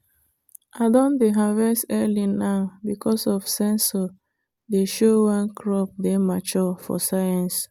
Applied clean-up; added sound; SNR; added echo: none; none; none; none.